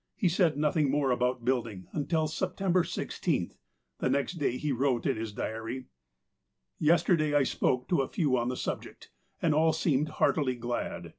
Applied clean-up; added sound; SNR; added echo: none; none; none; none.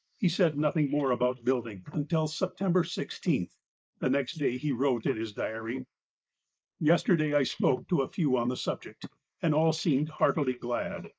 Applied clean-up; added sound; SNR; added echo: neural mask model Resemble Enhance denoiser.